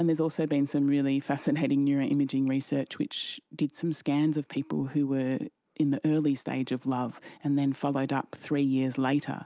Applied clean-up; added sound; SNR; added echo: none; none; none; none.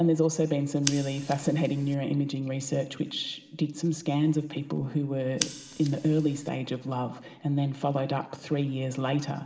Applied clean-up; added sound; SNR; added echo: none; Scissors; 16 dB; reverberation time 2.7 s.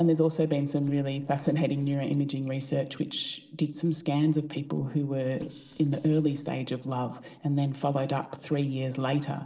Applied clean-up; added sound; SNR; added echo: neural separator model SepFormer DNS4.